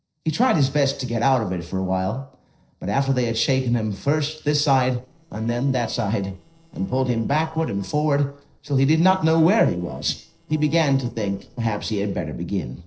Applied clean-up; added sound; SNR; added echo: neural separator model SepFormer DNS4.